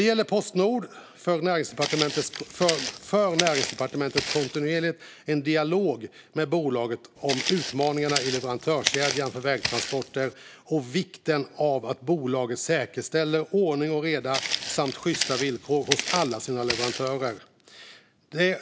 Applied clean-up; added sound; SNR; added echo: none; Walk, footsteps; 5 dB; none.